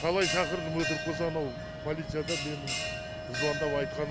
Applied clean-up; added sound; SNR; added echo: none; Bell; 3 dB; none.